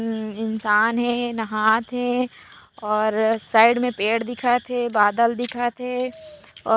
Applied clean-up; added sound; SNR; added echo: none; none; none; none.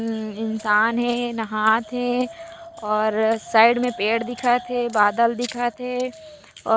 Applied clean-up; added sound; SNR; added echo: none; Wind; 19 dB; none.